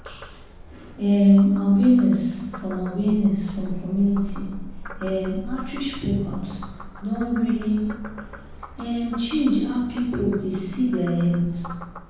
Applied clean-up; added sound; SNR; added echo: none; Frog; 14 dB; reverberation time 1.3 s.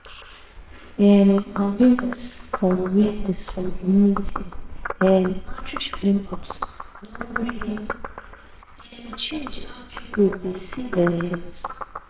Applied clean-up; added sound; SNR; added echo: neural separator model SepFormer WHAMR!.